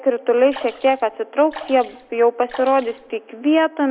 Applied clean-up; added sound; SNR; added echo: none; Sink (filling or washing) / Water / Splash, splatter; 18 dB; none.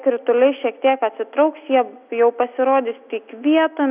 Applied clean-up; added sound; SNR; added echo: none; none; none; none.